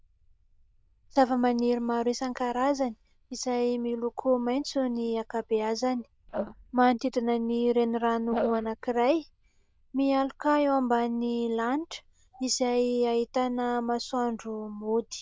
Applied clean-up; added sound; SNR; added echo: neural diffusion model UNIVERSE++.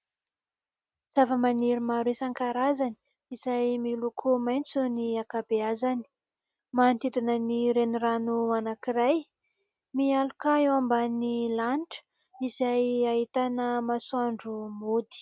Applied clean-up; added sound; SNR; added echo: none; none; none; none.